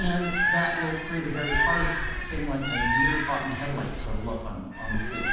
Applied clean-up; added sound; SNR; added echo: none; Bird; -3 dB; reverberation time 1.1 s.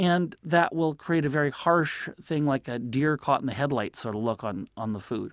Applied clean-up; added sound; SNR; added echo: none; none; none; none.